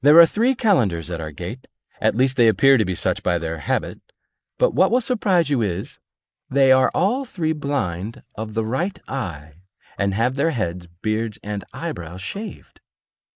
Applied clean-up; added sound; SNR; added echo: neural mask model Resemble Enhance denoiser.